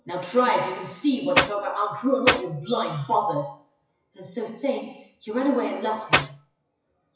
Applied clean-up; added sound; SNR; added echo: classical method WPE with log-MMSE.